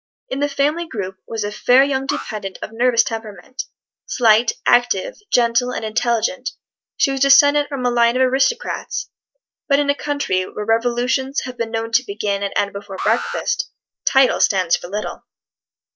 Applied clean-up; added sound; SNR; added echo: neural mask model DeepFilterNet 3.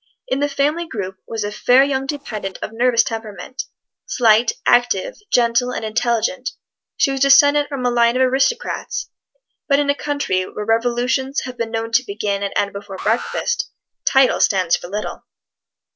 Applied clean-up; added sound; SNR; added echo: neural separator model SepFormer DNS4.